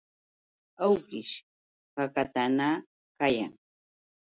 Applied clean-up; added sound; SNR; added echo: none; none; none; none.